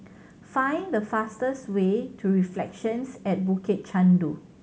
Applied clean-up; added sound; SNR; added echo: none; none; none; none.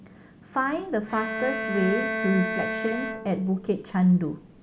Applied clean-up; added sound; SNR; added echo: none; Bowed string instrument; 5 dB; none.